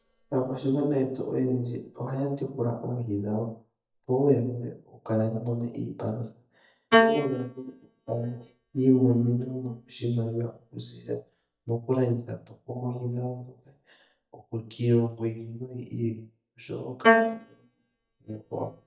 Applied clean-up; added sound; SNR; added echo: neural mask model DeepFilterNet 3.